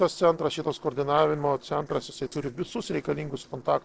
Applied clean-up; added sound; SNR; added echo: neural separator model SepFormer DNS4.